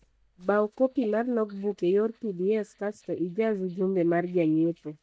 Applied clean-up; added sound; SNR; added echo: neural mask model DeepFilterNet 3.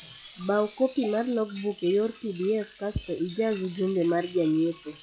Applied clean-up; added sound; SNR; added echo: classical method log-MMSE.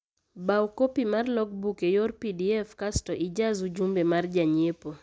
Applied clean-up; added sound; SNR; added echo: none; none; none; none.